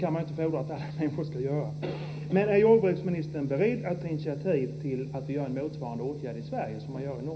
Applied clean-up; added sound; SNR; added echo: none; none; none; reverberation time 0.5 s.